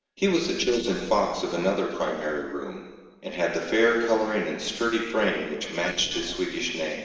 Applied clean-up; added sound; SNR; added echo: neural separator model SepFormer DNS4.